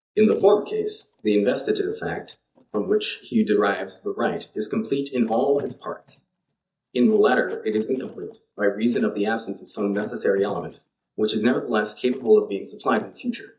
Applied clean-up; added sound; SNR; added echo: neural mask model DeepFilterNet 3.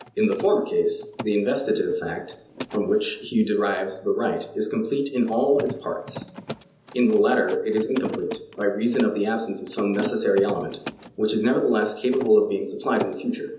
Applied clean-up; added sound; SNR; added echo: none; Mechanisms; 16 dB; reverberation time 1.2 s.